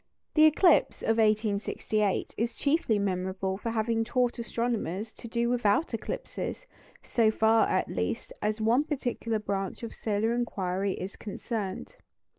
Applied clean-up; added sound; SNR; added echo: neural mask model Resemble Enhance denoiser.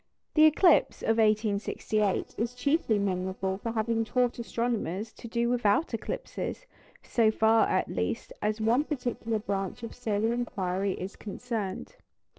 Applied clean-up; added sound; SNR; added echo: neural separator model SepFormer DNS4.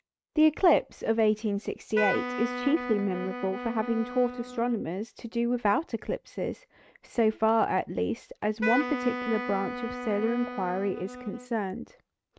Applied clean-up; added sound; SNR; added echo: neural mask model RNNoise.